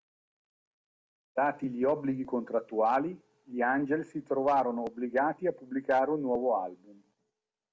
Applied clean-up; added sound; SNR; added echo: none; none; none; none.